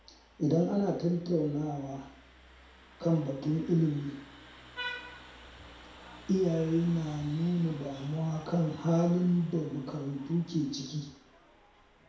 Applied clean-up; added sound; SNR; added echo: none; Vehicle horn, car horn, honking; 18 dB; reverberation time 0.6 s.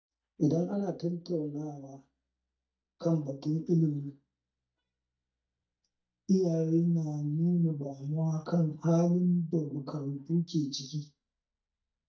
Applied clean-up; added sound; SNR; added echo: neural mask model DeepFilterNet 3.